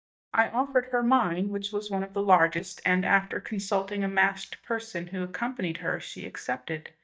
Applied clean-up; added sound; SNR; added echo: neural mask model DeepFilterNet 3.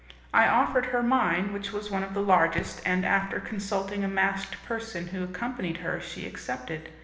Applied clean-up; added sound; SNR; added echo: none; Raindrop / Drip; 15 dB; reverberation time 1.1 s.